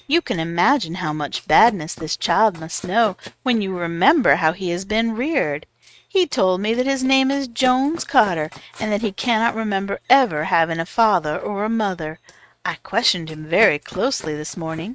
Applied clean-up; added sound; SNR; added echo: neural mask model RNNoise.